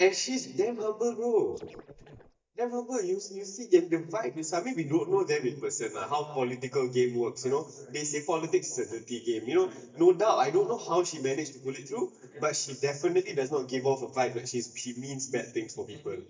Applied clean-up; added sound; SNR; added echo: neural mask model DeepFilterNet 3.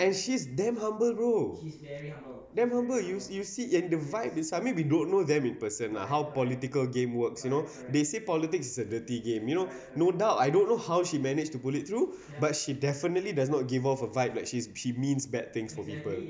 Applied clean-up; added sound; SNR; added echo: none; none; none; none.